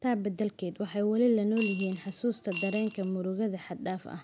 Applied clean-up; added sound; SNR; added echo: none; Coin (dropping) / Glass; 10 dB; none.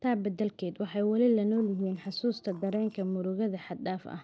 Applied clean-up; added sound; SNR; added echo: neural separator model SepFormer DNS4.